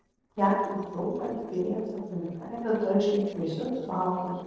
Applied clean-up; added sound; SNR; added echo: neural separator model SepFormer DNS4.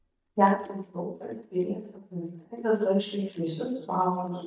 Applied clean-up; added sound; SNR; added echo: neural mask model DeepFilterNet 3.